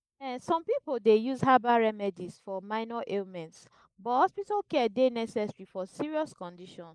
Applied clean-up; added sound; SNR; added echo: neural mask model Resemble Enhance denoiser.